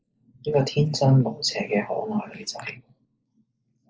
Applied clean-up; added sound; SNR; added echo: neural mask model Resemble Enhance denoiser.